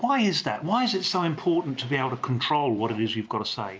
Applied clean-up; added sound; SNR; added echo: none; none; none; none.